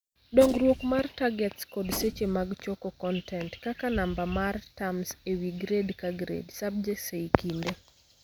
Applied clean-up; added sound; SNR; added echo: none; Gunshot, gunfire; 9 dB; none.